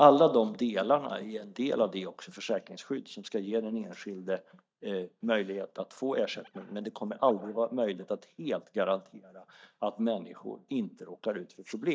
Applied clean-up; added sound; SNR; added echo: neural mask model DeepFilterNet 3.